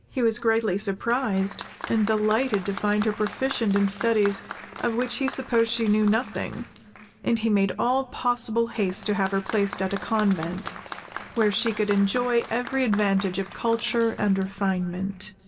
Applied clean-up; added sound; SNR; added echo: none; Applause; 15 dB; reverberation time 2.7 s.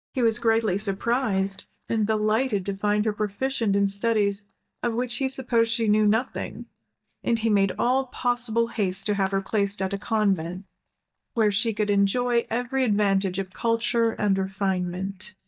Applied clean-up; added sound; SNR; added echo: neural mask model DeepFilterNet 3.